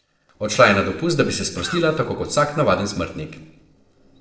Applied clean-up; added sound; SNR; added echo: neural separator model SepFormer DNS4.